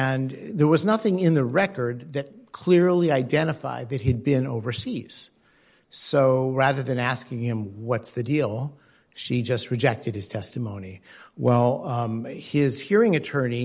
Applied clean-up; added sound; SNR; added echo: none; none; none; none.